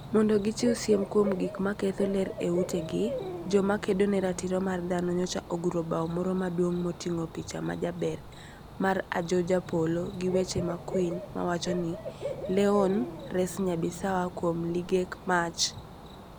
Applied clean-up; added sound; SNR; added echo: none; Cricket / Bird; 11 dB; none.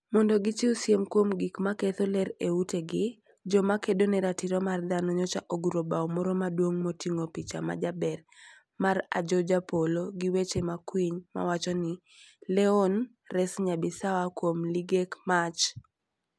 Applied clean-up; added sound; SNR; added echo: none; none; none; none.